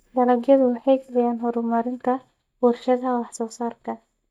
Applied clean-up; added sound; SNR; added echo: neural mask model DeepFilterNet 3.